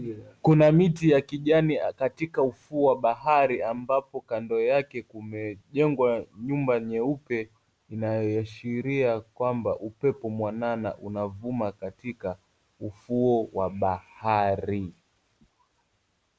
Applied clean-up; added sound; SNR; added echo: none; none; none; none.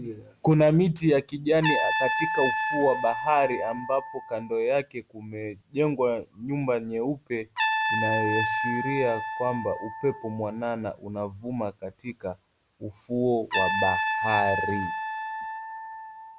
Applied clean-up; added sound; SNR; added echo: none; Trumpet; 4 dB; none.